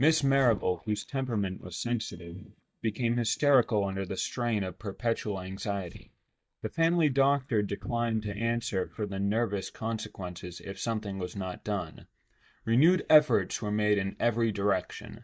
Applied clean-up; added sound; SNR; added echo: neural mask model DeepFilterNet 3.